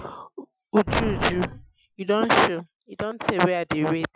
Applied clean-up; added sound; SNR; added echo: classical method Wiener filter.